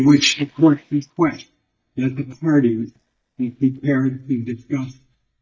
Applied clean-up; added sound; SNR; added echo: neural mask model DeepFilterNet 3.